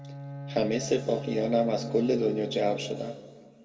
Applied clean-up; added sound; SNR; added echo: none; Bowed string instrument; 11 dB; reverberation time 1.4 s.